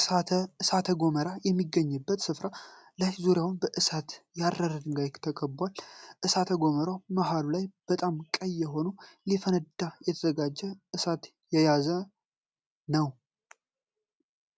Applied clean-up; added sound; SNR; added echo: none; none; none; none.